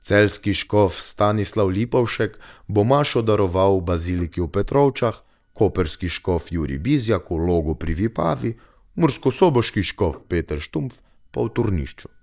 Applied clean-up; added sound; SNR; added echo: neural mask model DeepFilterNet 3.